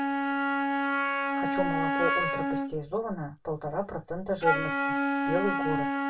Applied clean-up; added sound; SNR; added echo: none; Wind instrument, woodwind instrument; -4 dB; reverberation time 0.1 s.